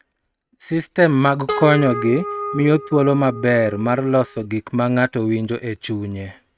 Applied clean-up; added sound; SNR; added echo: neural mask model RNNoise.